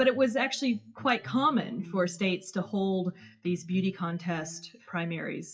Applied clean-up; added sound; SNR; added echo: classical method WPE with log-MMSE.